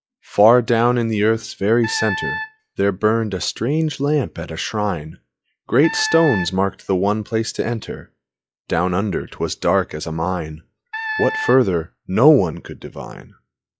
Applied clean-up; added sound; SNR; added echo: classical method log-MMSE.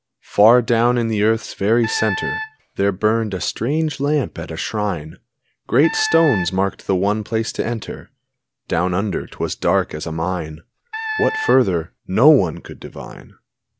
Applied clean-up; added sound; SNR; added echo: none; Wind instrument, woodwind instrument; 8 dB; none.